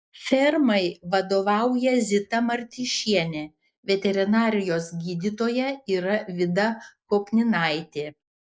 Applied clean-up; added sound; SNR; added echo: neural mask model Resemble Enhance denoiser.